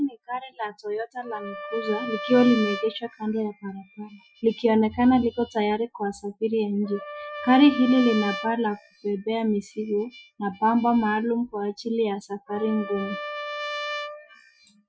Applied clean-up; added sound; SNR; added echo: classical method Wiener filter.